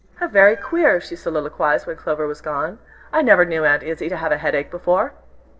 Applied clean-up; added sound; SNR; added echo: neural separator model SepFormer DNS4.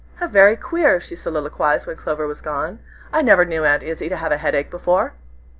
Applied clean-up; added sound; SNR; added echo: none; none; none; none.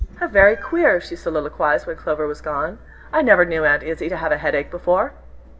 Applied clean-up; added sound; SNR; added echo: none; Meow; 19 dB; reverberation time 0.4 s.